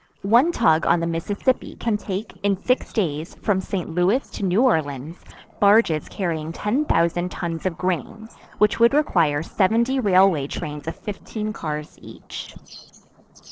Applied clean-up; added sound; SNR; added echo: neural separator model SepFormer DNS4.